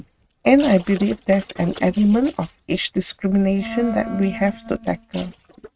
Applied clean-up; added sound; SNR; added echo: neural mask model RNNoise.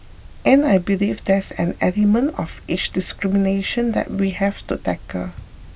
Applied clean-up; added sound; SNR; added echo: none; none; none; none.